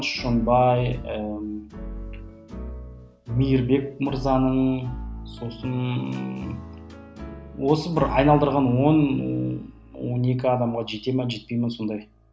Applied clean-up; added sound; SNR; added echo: none; none; none; none.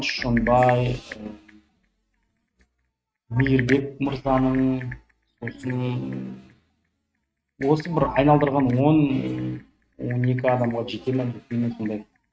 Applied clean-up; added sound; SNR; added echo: neural mask model RNNoise.